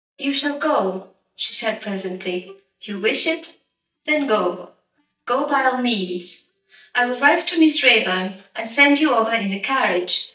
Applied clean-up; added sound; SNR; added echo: neural mask model DeepFilterNet 3.